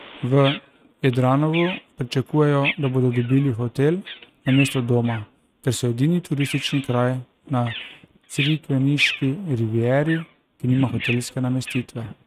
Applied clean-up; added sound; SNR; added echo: neural mask model RNNoise.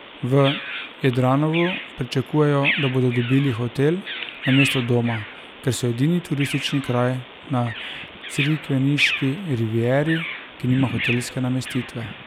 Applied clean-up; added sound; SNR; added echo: neural mask model Resemble Enhance denoiser.